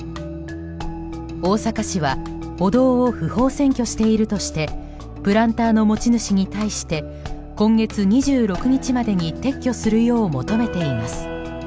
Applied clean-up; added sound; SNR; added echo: none; none; none; none.